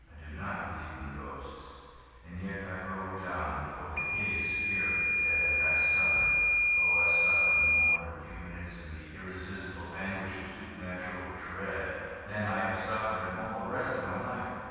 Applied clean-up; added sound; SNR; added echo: none; Microwave oven / Alarm; -4 dB; reverberation time 2.1 s.